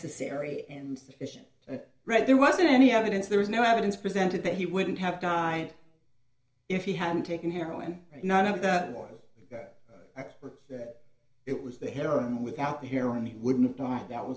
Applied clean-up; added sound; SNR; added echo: none; none; none; reverberation time 0.4 s.